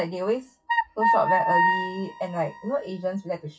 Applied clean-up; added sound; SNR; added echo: classical method WPE with log-MMSE.